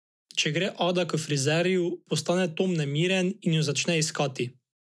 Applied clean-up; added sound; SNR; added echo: none; none; none; none.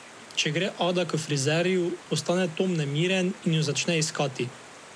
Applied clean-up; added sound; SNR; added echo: none; Stream; 19 dB; none.